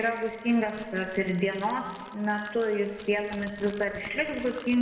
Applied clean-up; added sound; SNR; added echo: none; Crackle; 17 dB; reverberation time 1.7 s.